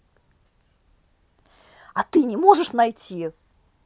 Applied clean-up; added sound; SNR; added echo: none; none; none; none.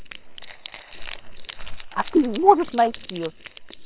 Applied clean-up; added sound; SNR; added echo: neural separator model SepFormer WHAM!.